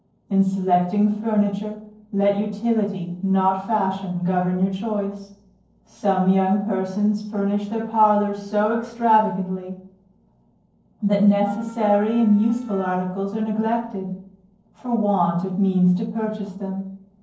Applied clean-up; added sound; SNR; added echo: neural separator model SepFormer DNS4.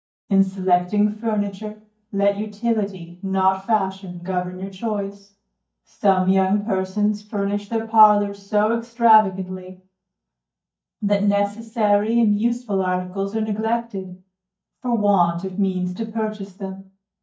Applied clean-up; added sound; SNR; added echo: neural mask model DeepFilterNet 3.